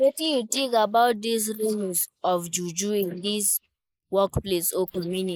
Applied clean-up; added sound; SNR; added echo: neural mask model Resemble Enhance denoiser.